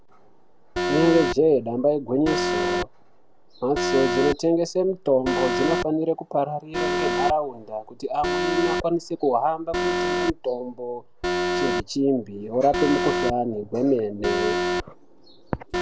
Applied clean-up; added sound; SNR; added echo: none; Alarm; 3 dB; none.